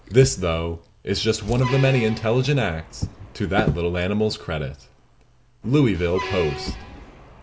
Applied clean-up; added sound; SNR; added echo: none; Truck + Drawer open or close; 11 dB; none.